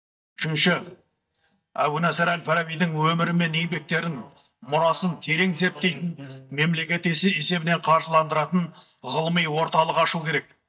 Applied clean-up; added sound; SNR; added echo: neural mask model DeepFilterNet 3.